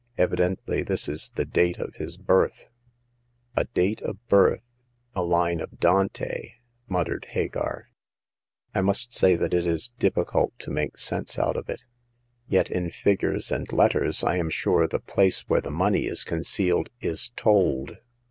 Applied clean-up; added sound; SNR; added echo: none; none; none; none.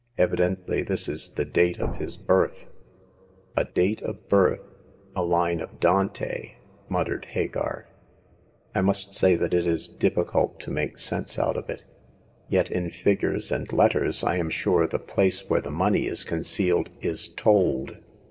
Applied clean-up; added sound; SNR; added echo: none; Thump, thud; 8 dB; reverberation time 0.8 s.